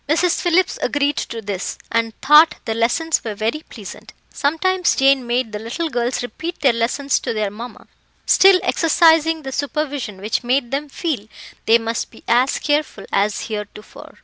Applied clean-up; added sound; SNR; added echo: none; none; none; none.